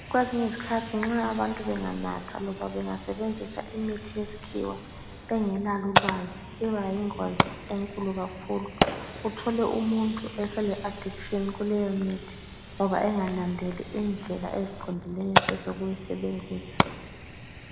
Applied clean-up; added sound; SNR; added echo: none; Fire; 4 dB; reverberation time 1.5 s.